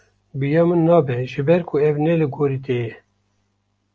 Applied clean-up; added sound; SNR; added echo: none; none; none; none.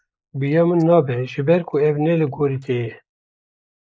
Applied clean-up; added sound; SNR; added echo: neural mask model Resemble Enhance denoiser.